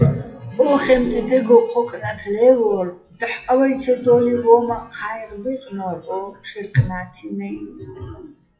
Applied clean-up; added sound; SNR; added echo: classical method WPE with log-MMSE.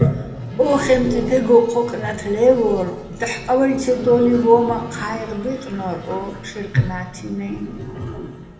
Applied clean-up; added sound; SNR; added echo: none; Toilet flush; 8 dB; reverberation time 0.8 s.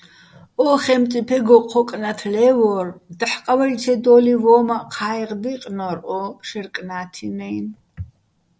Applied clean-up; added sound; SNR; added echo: none; none; none; none.